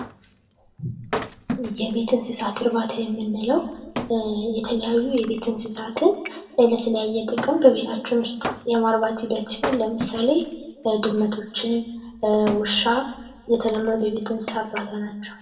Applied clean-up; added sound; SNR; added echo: none; Wood; 13 dB; reverberation time 0.8 s.